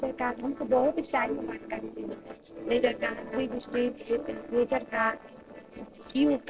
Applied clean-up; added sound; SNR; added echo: neural separator model SepFormer DNS4.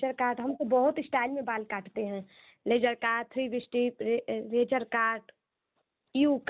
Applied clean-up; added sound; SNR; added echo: none; none; none; none.